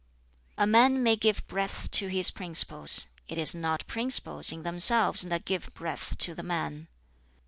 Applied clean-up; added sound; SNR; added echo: none; none; none; none.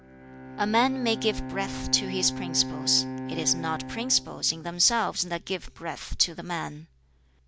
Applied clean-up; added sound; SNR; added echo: none; Bowed string instrument; 9 dB; none.